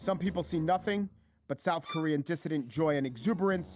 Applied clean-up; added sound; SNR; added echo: none; Bowed string instrument; 15 dB; none.